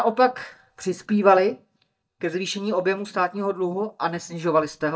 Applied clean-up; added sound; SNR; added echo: neural mask model DeepFilterNet 3.